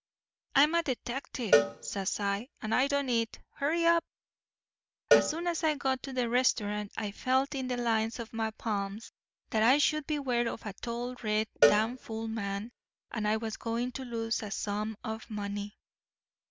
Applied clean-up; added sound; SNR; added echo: none; Cowbell; 2 dB; none.